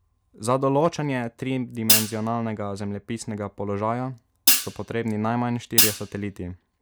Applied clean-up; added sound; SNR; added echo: none; Hi-hat; -4 dB; none.